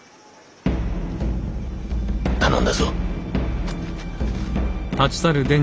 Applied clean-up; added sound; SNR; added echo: none; none; none; none.